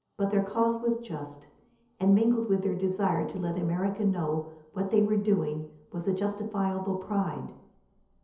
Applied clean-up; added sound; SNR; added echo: none; none; none; reverberation time 0.8 s.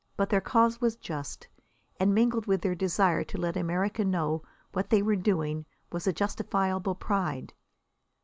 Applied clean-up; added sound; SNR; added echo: none; none; none; none.